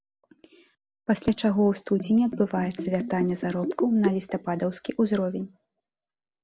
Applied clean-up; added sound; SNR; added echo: none; Bathtub (filling or washing); 8 dB; none.